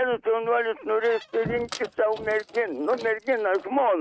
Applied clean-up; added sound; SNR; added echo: neural mask model RNNoise.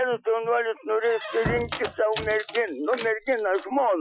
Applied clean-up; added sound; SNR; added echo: classical method Wiener filter.